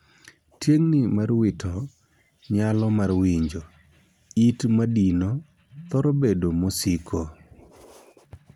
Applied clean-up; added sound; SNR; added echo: none; Telephone; 19 dB; none.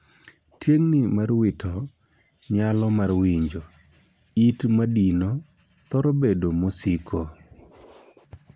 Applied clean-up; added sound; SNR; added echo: none; none; none; none.